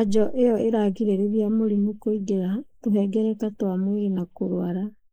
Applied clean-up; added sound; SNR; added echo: neural mask model Resemble Enhance denoiser.